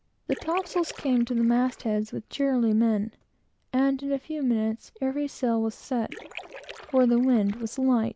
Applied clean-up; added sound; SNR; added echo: none; Splash, splatter; 18 dB; none.